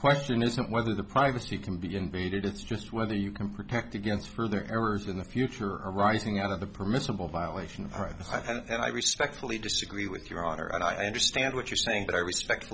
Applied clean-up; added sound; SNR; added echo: none; none; none; none.